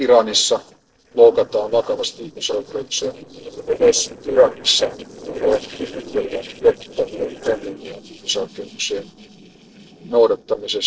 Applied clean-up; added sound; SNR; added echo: neural separator model SepFormer DNS4.